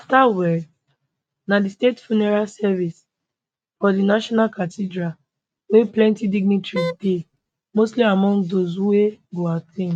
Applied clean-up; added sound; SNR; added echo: neural mask model RNNoise.